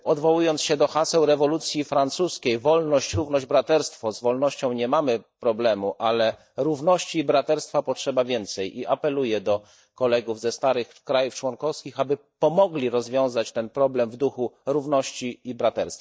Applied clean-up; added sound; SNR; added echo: neural mask model DeepFilterNet 3.